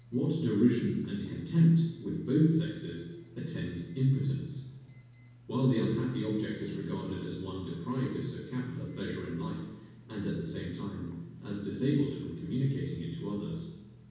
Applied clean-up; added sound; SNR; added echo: none; Alarm; 16 dB; reverberation time 1.2 s.